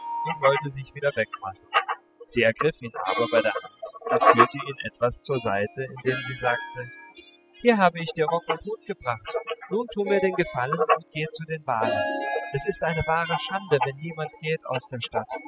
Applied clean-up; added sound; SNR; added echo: classical method spectral subtraction.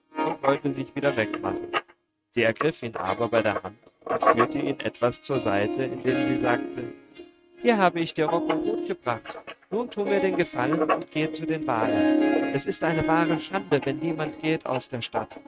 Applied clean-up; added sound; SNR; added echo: neural mask model RNNoise.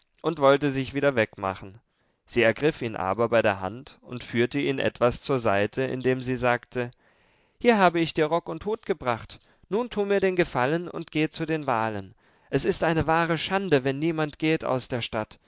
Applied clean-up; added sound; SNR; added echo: none; none; none; none.